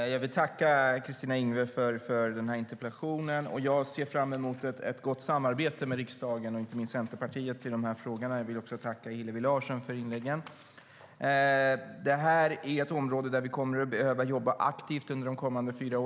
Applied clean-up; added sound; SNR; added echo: none; none; none; none.